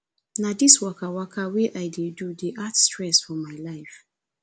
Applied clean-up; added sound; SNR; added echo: none; none; none; none.